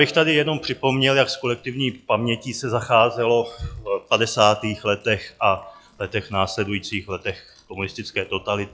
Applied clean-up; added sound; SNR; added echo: classical method log-MMSE.